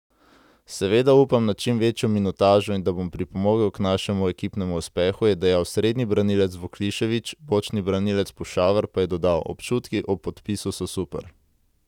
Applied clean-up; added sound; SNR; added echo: none; none; none; none.